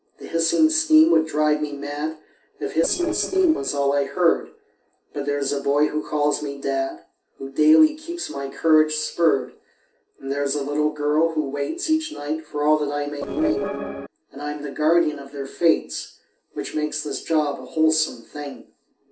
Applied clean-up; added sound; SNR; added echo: neural separator model SepFormer DNS4.